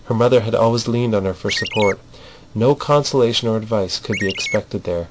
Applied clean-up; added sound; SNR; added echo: none; Chirp, tweet; 7 dB; none.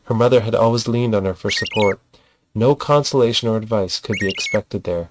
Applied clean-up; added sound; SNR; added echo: neural mask model RNNoise.